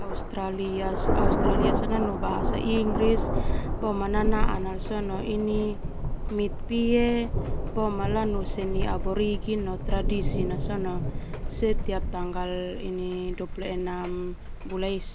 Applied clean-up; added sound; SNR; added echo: none; Thunder; -2 dB; none.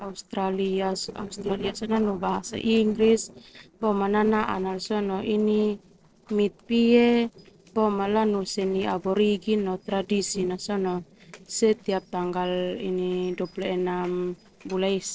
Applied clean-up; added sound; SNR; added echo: neural separator model SepFormer DNS4.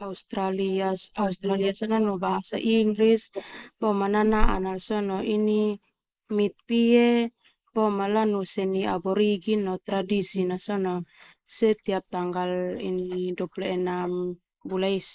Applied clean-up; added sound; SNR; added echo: neural mask model Resemble Enhance denoiser.